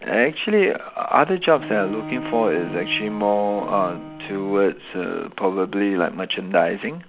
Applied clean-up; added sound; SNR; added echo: none; Bowed string instrument; 12 dB; none.